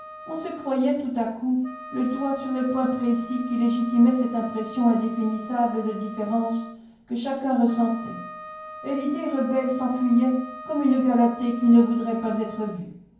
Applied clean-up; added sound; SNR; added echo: none; Wind instrument, woodwind instrument; 16 dB; reverberation time 0.9 s.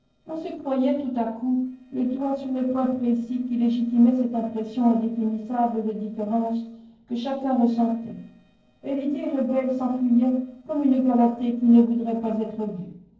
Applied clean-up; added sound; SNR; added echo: neural separator model SepFormer DNS4.